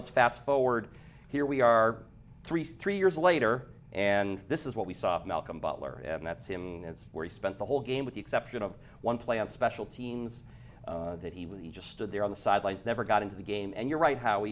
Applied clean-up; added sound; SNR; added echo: none; none; none; none.